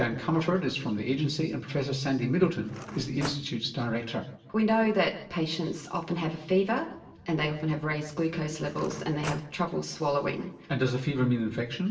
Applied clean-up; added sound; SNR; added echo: none; Cutlery, silverware / Drawer open or close; 13 dB; reverberation time 0.9 s.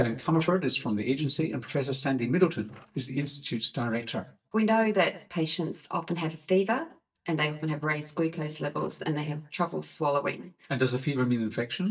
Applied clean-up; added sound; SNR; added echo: neural mask model DeepFilterNet 3.